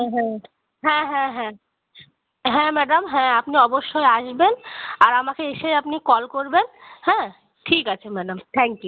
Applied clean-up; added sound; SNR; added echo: none; none; none; none.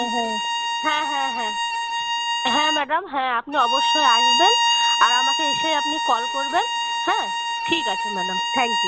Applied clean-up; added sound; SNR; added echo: none; Bowed string instrument; -3 dB; none.